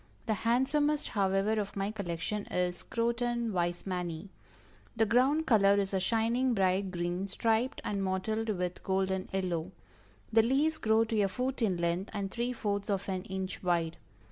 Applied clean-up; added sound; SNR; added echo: none; none; none; none.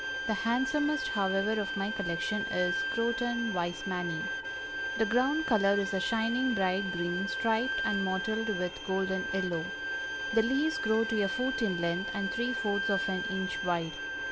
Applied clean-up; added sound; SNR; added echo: none; Bowed string instrument; 3 dB; none.